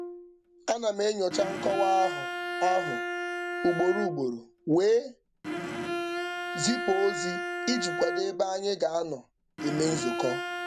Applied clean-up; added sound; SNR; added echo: none; Bowed string instrument; 5 dB; none.